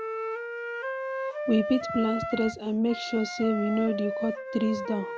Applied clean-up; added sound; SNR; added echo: none; Wind instrument, woodwind instrument; 5 dB; none.